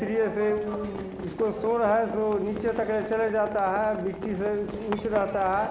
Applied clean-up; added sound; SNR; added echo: none; Livestock, farm animals, working animals; 12 dB; none.